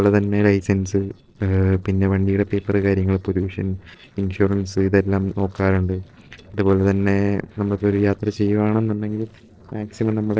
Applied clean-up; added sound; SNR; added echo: neural separator model SepFormer DNS4.